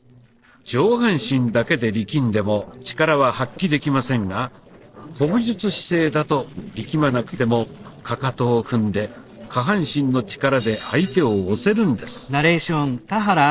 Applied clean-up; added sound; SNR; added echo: neural separator model SepFormer DNS4.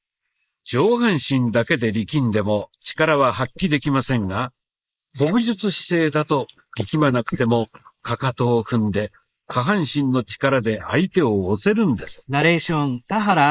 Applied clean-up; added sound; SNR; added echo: neural mask model Resemble Enhance denoiser.